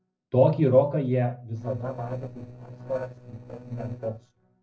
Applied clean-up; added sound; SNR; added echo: neural separator model SepFormer DNS4.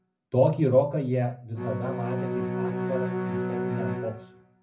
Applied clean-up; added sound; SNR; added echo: none; Bowed string instrument; 4 dB; reverberation time 0.4 s.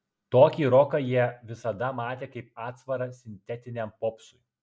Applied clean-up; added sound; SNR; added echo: none; none; none; none.